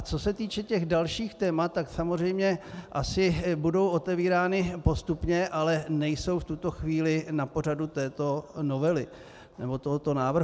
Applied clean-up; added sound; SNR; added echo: none; none; none; none.